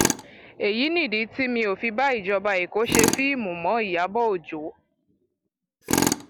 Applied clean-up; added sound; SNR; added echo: none; Tools; 4 dB; none.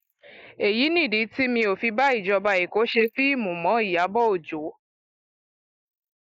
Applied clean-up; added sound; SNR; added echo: neural mask model Resemble Enhance denoiser.